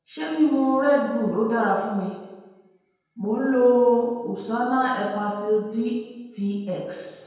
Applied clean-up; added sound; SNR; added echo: none; none; none; reverberation time 1.1 s.